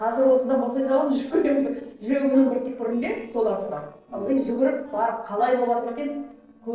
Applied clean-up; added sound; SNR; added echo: neural separator model SepFormer DNS4.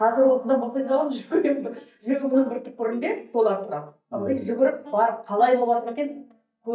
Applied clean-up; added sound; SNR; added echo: neural mask model DeepFilterNet 3.